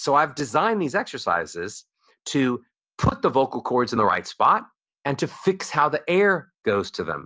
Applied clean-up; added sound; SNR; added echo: none; none; none; none.